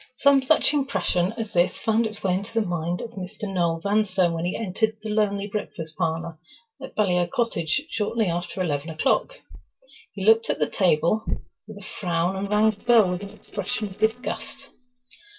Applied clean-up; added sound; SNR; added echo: neural separator model SepFormer DNS4.